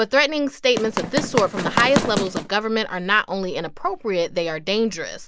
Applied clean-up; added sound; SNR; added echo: none; Run; 2 dB; none.